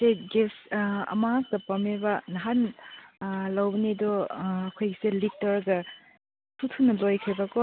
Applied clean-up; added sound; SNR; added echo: none; none; none; none.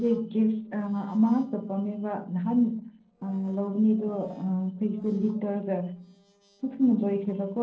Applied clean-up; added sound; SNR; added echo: neural separator model SepFormer DNS4.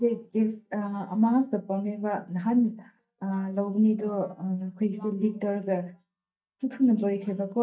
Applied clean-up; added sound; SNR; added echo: neural mask model DeepFilterNet 3.